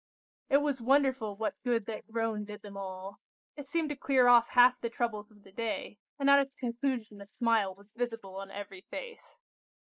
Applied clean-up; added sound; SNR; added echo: neural mask model Resemble Enhance denoiser.